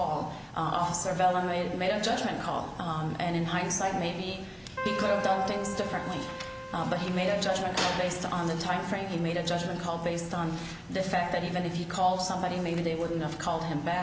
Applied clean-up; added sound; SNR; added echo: none; Keyboard (musical); 9 dB; none.